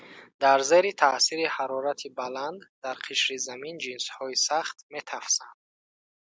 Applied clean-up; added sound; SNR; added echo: none; none; none; none.